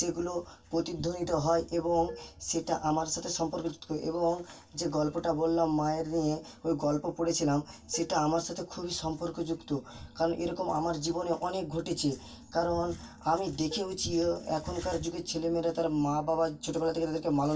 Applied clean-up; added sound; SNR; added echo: none; Dishes, pots, and pans; 17 dB; reverberation time 0.2 s.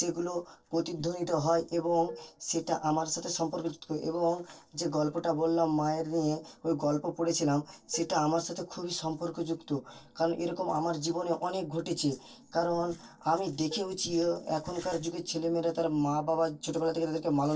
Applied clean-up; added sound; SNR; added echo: neural separator model SepFormer DNS4.